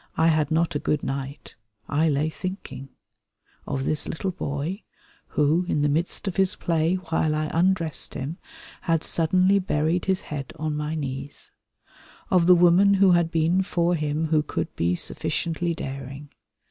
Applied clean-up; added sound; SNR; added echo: none; none; none; none.